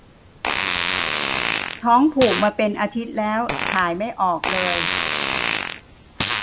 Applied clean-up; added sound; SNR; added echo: none; Fart; 0 dB; none.